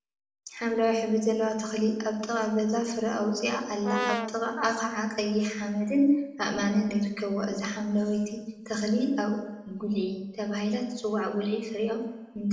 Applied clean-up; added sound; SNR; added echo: none; Brass instrument; 4 dB; reverberation time 0.9 s.